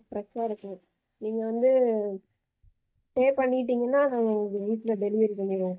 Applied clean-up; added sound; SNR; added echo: neural mask model DeepFilterNet 3.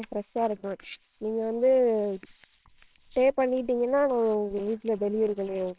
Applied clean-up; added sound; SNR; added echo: neural separator model SepFormer WHAMR!.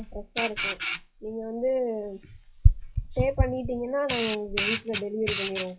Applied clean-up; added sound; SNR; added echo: classical method WPE with log-MMSE.